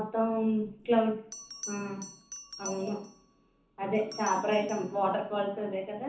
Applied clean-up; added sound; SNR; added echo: none; Bell; 17 dB; reverberation time 0.9 s.